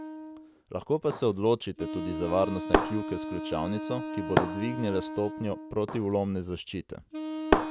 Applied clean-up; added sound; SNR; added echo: none; Wind instrument, woodwind instrument + Shatter; 1 dB; none.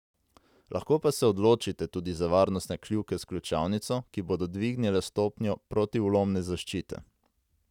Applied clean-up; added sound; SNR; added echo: none; none; none; none.